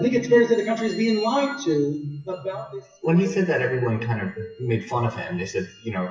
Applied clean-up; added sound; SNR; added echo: classical method WPE with log-MMSE.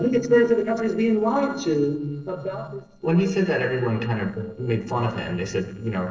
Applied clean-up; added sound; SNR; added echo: neural separator model SepFormer DNS4.